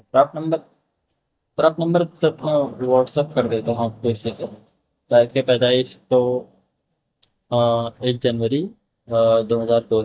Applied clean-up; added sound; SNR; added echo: neural mask model DeepFilterNet 3.